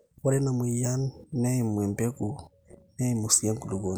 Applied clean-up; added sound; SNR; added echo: none; none; none; none.